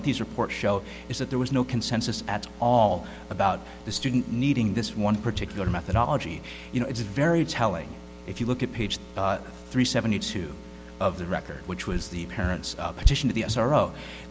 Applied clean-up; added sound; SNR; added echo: none; Rattle; 16 dB; none.